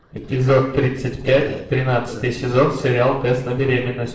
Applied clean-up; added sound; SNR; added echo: neural separator model SepFormer DNS4.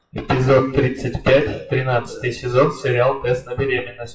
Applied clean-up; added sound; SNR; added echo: classical method WPE with log-MMSE.